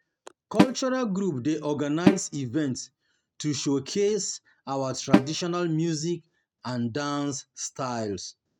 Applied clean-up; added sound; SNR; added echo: neural mask model RNNoise.